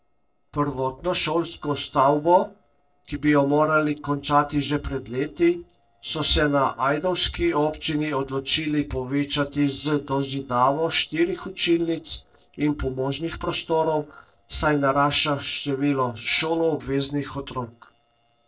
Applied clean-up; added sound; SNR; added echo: neural separator model SepFormer DNS4.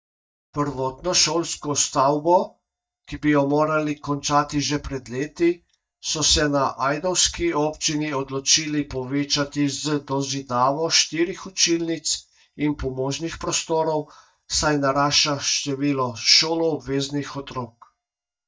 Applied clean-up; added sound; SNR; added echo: neural mask model DeepFilterNet 3.